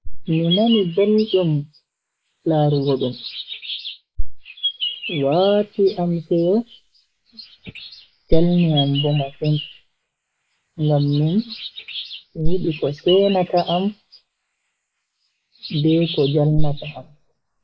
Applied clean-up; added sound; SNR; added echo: neural mask model Resemble Enhance denoiser.